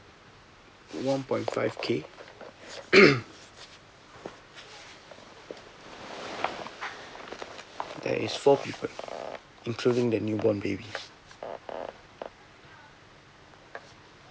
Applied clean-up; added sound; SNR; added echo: none; none; none; none.